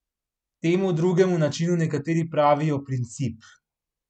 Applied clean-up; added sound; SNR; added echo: none; none; none; none.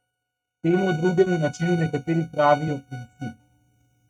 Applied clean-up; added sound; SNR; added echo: neural mask model RNNoise.